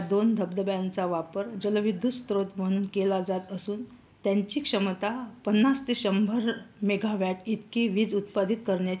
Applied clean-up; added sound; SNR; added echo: none; none; none; none.